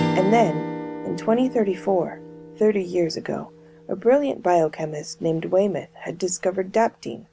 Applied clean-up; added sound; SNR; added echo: none; Strum; 10 dB; none.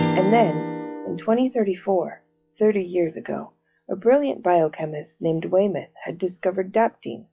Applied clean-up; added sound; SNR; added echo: classical method log-MMSE.